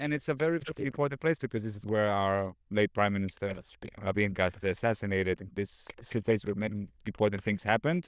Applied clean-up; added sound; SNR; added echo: neural diffusion model UNIVERSE++.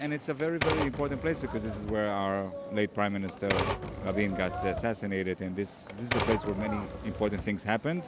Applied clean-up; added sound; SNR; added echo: none; Typewriter; 5 dB; none.